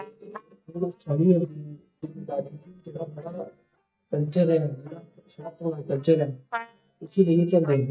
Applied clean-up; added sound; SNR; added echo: neural mask model DeepFilterNet 3.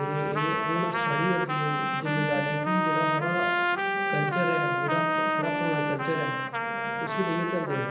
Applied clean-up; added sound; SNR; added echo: none; Trumpet; -3 dB; reverberation time 0.8 s.